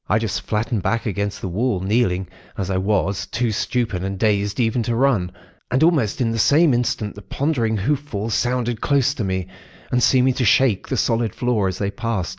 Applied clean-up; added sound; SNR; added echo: none; none; none; none.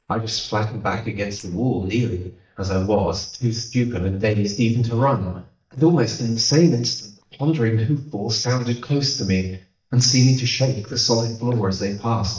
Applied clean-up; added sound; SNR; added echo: neural mask model DeepFilterNet 3.